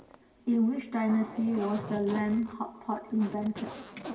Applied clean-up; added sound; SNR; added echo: none; Zipper (clothing); 14 dB; reverberation time 0.9 s.